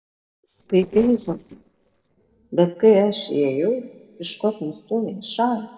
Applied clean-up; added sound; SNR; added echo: neural separator model SepFormer DNS4.